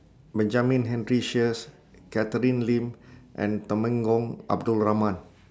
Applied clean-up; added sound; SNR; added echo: none; none; none; none.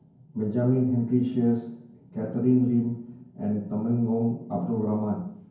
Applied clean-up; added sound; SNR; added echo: none; none; none; reverberation time 0.9 s.